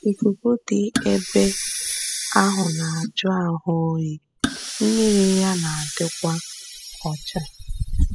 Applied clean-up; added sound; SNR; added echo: classical method spectral subtraction.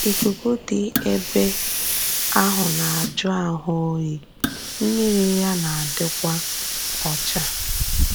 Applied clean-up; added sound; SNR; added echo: none; Hiss; 1 dB; none.